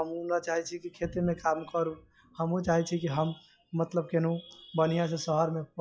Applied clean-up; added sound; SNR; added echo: classical method log-MMSE.